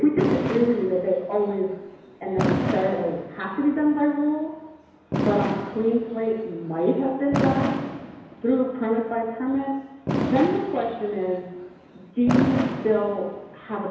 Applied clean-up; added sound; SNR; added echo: none; Fireworks; 5 dB; reverberation time 1.0 s.